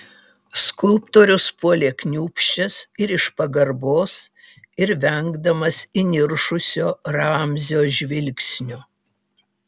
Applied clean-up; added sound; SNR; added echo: none; none; none; none.